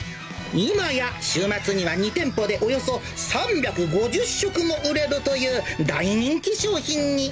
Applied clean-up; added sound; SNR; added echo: none; none; none; none.